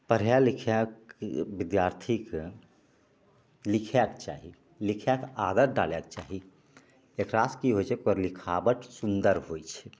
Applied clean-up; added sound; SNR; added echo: none; none; none; none.